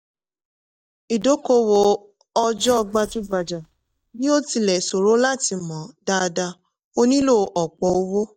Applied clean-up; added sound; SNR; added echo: neural mask model DeepFilterNet 3.